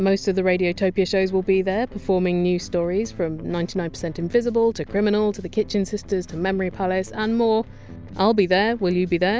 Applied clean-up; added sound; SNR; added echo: none; none; none; none.